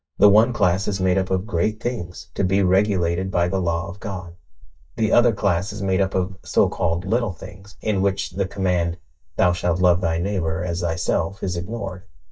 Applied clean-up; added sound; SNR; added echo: neural mask model DeepFilterNet 3.